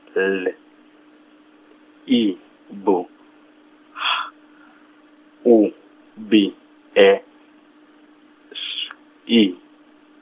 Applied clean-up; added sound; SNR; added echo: none; none; none; none.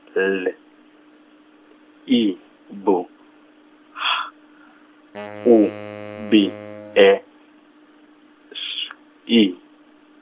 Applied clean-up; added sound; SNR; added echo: none; Wind instrument, woodwind instrument; 15 dB; none.